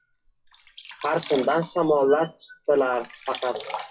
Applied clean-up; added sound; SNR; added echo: classical method WPE with log-MMSE.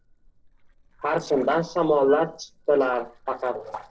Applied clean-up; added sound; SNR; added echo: neural separator model SepFormer DNS4.